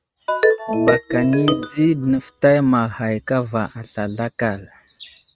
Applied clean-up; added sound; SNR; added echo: neural mask model RNNoise.